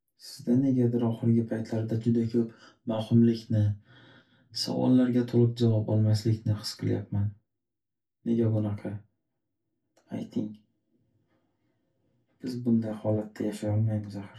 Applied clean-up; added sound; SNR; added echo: none; none; none; reverberation time 0.2 s.